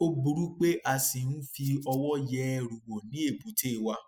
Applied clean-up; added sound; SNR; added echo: classical method spectral subtraction.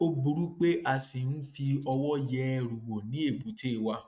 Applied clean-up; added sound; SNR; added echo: neural mask model RNNoise.